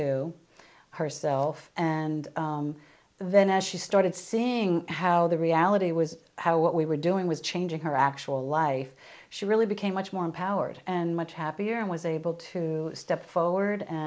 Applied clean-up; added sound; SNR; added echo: none; none; none; none.